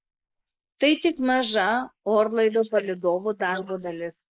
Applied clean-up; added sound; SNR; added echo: neural mask model Resemble Enhance denoiser.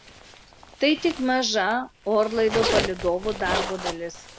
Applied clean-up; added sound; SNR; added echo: none; Zipper (clothing); 7 dB; none.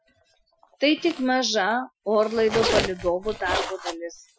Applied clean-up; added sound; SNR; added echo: classical method Wiener filter.